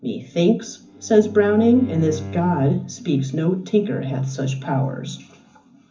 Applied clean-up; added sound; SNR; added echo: none; Bowed string instrument; 14 dB; reverberation time 0.3 s.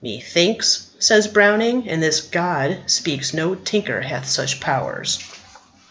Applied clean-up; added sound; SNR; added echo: none; none; none; none.